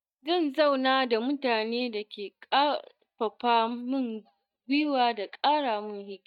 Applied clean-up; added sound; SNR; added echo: neural mask model DeepFilterNet 3.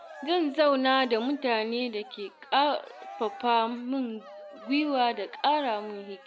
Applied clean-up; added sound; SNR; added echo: none; Cheering; 18 dB; none.